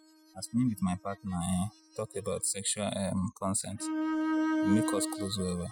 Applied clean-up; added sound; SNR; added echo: classical method spectral subtraction.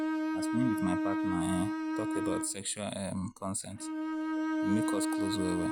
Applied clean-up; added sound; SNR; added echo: none; Bowed string instrument; -3 dB; none.